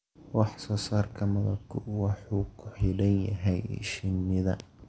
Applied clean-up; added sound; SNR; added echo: none; none; none; none.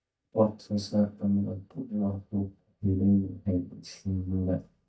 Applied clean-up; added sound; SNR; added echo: neural mask model DeepFilterNet 3.